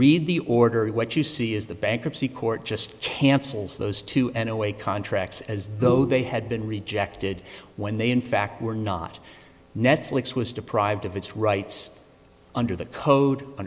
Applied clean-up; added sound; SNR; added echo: none; Bowed string instrument; 8 dB; none.